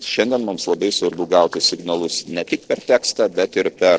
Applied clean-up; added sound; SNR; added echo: neural separator model SepFormer DNS4.